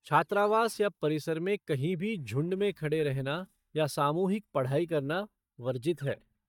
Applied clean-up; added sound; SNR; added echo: neural mask model DeepFilterNet 3.